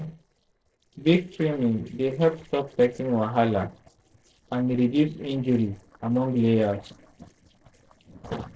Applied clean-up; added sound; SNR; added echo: neural separator model SepFormer DNS4.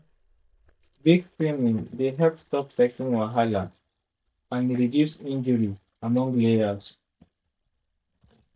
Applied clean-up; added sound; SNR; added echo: neural mask model DeepFilterNet 3.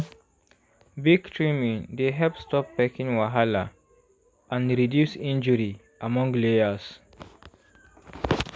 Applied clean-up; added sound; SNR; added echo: none; none; none; none.